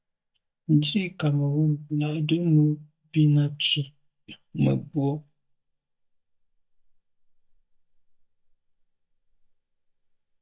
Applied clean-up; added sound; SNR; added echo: neural mask model DeepFilterNet 3.